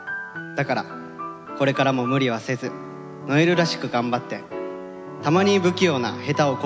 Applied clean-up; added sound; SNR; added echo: none; none; none; none.